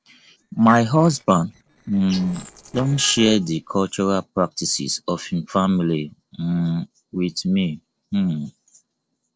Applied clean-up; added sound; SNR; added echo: neural separator model SepFormer DNS4.